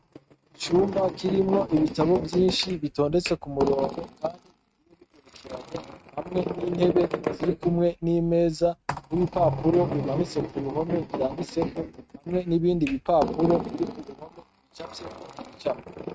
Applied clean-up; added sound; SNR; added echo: neural mask model RNNoise.